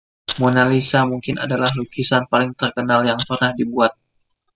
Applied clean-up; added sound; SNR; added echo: classical method spectral subtraction.